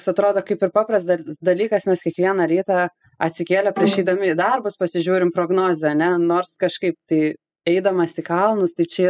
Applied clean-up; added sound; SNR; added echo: classical method spectral subtraction.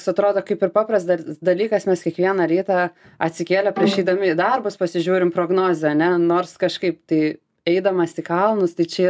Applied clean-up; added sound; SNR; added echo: none; Bowed string instrument; 6 dB; none.